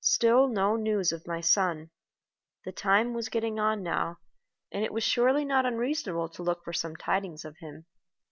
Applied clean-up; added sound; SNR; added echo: none; none; none; none.